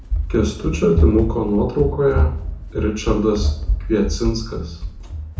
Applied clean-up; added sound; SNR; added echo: none; Run; 1 dB; reverberation time 0.7 s.